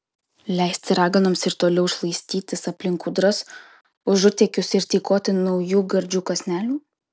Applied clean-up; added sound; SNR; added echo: none; none; none; none.